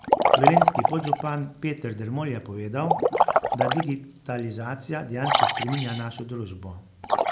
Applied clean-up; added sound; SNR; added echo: none; Liquid; -5 dB; none.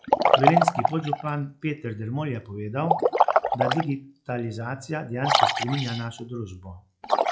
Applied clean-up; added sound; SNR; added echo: classical method log-MMSE.